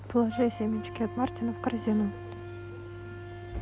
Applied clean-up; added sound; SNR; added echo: none; Wind instrument, woodwind instrument; 12 dB; none.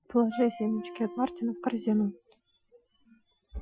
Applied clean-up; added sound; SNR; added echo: classical method Wiener filter.